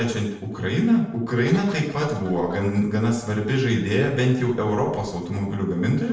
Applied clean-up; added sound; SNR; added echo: none; Cough; 18 dB; reverberation time 0.7 s.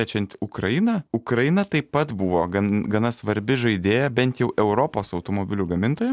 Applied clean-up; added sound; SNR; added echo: none; none; none; none.